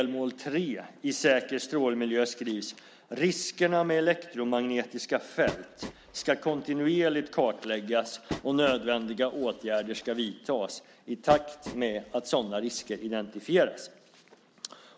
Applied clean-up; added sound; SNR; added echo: none; Train; 14 dB; none.